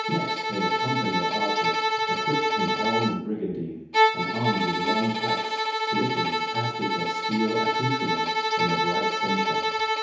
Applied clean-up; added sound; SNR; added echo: none; Bowed string instrument; -4 dB; reverberation time 1.0 s.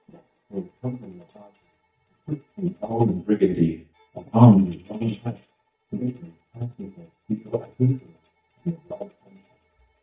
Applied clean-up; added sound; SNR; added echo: neural mask model DeepFilterNet 3.